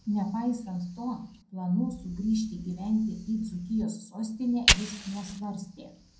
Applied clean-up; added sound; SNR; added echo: none; Fire; 4 dB; reverberation time 0.5 s.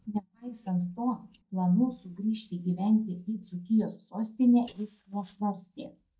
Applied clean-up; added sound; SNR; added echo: neural mask model DeepFilterNet 3.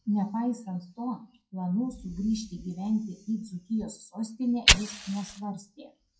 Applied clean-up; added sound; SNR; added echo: classical method WPE with log-MMSE.